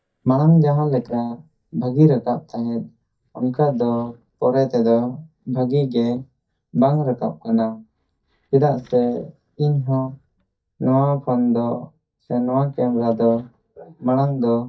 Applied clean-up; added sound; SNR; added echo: neural mask model DeepFilterNet 3.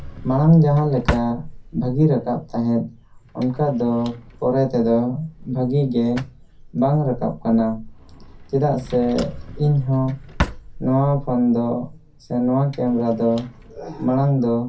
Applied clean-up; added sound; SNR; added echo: none; Drawer open or close; 14 dB; reverberation time 0.3 s.